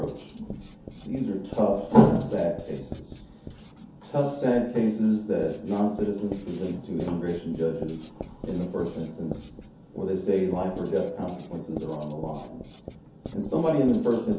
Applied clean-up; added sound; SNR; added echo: none; Writing; 16 dB; reverberation time 0.5 s.